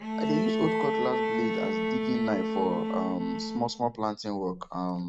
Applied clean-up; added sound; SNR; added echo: neural mask model RNNoise.